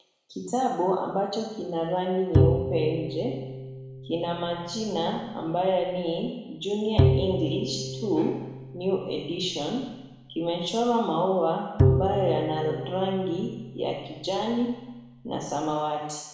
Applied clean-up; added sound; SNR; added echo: none; Bowed string instrument; 1 dB; reverberation time 1.0 s.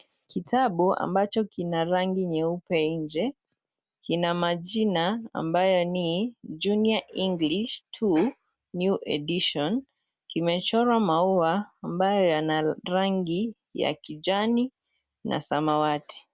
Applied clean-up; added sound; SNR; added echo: none; none; none; none.